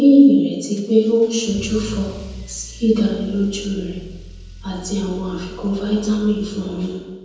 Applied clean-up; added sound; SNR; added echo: none; Engine starting / Accelerating, revving, vroom / Car; 18 dB; reverberation time 1.1 s.